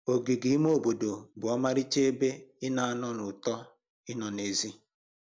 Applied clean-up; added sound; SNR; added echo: none; none; none; none.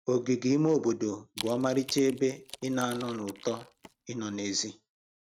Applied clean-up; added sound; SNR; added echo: neural mask model RNNoise.